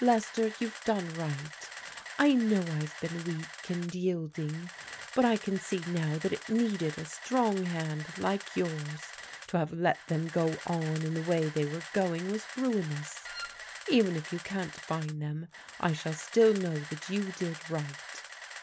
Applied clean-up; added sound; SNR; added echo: none; Camera + Wind instrument, woodwind instrument; 13 dB; none.